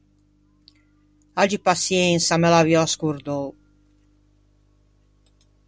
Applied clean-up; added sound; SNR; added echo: none; none; none; none.